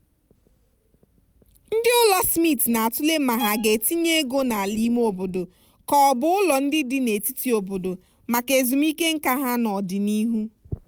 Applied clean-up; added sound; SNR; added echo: none; Bowed string instrument; 14 dB; none.